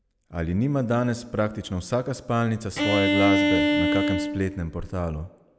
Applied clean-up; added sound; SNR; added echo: none; Bowed string instrument; -3 dB; none.